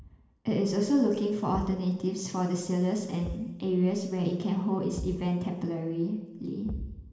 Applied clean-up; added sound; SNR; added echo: none; Thump, thud; 15 dB; reverberation time 1.1 s.